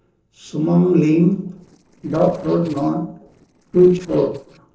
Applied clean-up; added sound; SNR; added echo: neural separator model SepFormer DNS4.